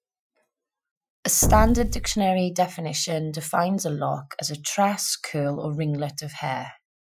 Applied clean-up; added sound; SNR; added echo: classical method Wiener filter.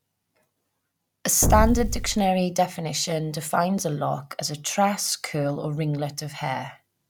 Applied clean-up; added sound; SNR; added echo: none; Explosion; -2 dB; none.